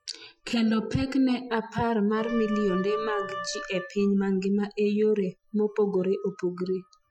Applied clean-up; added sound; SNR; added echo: classical method Wiener filter.